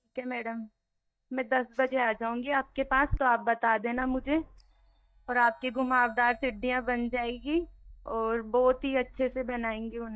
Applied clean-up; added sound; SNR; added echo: neural mask model DeepFilterNet 3.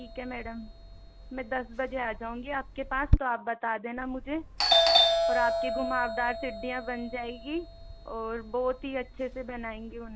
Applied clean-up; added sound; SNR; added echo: none; Doorbell; -3 dB; none.